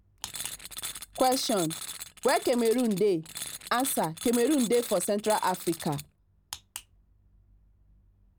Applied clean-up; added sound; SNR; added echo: none; Tools; 10 dB; none.